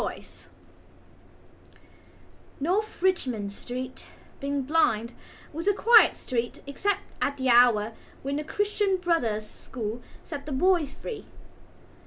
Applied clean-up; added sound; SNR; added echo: none; none; none; none.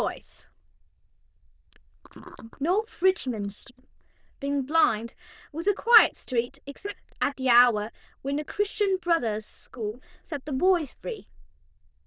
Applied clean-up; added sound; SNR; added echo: neural diffusion model UNIVERSE++.